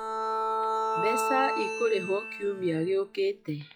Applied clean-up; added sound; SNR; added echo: classical method log-MMSE.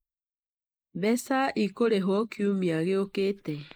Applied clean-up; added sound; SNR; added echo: neural mask model Resemble Enhance denoiser.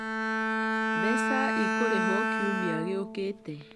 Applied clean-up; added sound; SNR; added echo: none; Bowed string instrument; -5 dB; none.